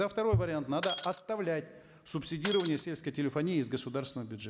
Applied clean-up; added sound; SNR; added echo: none; Shatter; -5 dB; none.